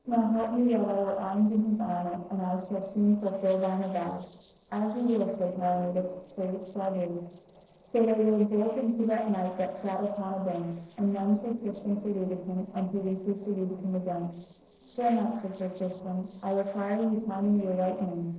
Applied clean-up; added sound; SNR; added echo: neural separator model SepFormer DNS4.